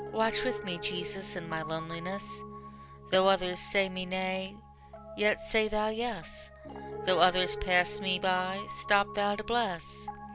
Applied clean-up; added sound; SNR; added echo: none; Piano; 11 dB; none.